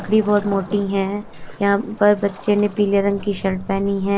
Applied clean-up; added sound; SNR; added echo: none; Waves, surf + Waves, surf; 15 dB; none.